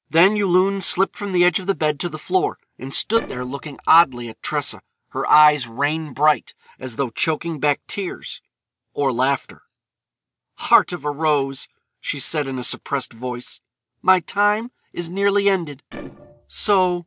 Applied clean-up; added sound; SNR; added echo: neural separator model SepFormer DNS4.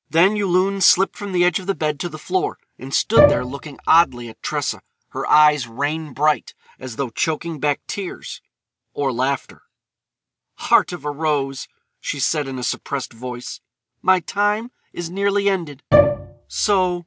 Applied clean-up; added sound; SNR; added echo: none; Bowed string instrument; -3 dB; none.